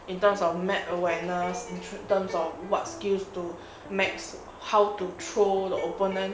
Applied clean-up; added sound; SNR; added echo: none; Electric guitar; 17 dB; none.